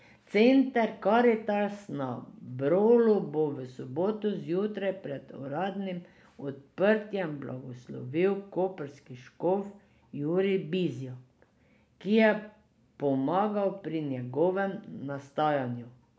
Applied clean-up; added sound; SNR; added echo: none; none; none; none.